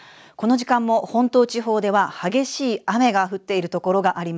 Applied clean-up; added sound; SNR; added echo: none; none; none; none.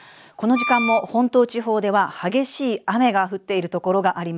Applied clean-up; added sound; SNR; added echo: none; Wind instrument, woodwind instrument; 6 dB; none.